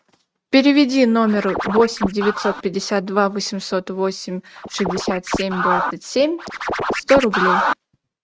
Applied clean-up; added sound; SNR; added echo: neural mask model RNNoise.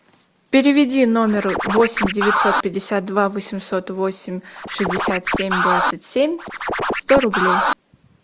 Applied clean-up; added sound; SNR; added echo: none; Scratching (performance technique); 1 dB; none.